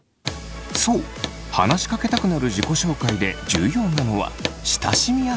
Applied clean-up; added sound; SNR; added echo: none; Hammer; 11 dB; none.